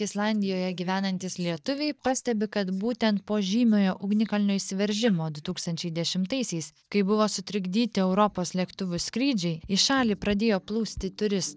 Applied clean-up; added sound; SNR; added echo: neural mask model DeepFilterNet 3.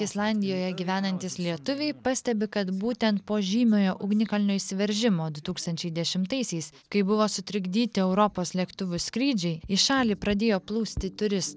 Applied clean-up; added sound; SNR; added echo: none; none; none; none.